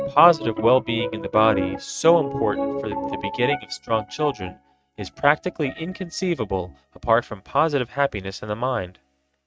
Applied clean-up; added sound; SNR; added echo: neural mask model RNNoise.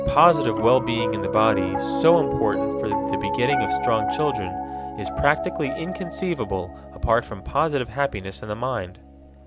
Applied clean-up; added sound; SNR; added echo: none; Piano; 4 dB; none.